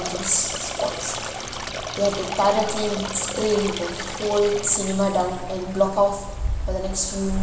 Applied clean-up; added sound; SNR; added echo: none; Stream; 7 dB; reverberation time 1.2 s.